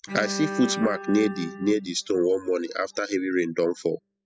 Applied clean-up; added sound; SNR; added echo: classical method spectral subtraction.